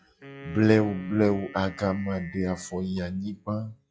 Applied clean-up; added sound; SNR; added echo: classical method log-MMSE.